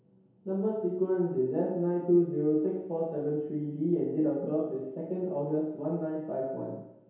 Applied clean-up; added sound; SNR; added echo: none; none; none; reverberation time 1.0 s.